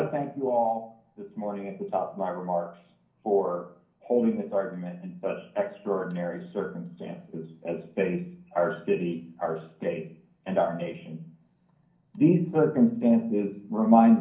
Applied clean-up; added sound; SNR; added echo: none; none; none; reverberation time 0.6 s.